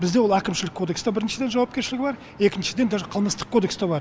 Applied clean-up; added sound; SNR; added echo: none; none; none; none.